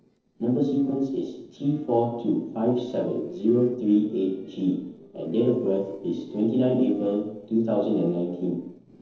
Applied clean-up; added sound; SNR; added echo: neural separator model SepFormer DNS4.